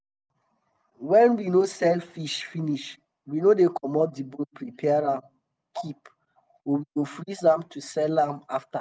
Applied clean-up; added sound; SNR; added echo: none; none; none; none.